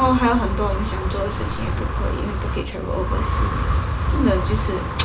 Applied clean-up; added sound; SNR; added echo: none; Wind; -2 dB; reverberation time 0.3 s.